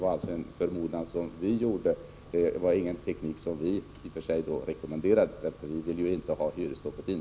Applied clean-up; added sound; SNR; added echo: none; none; none; none.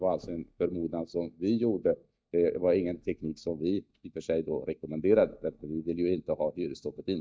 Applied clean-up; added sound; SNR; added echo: neural mask model DeepFilterNet 3.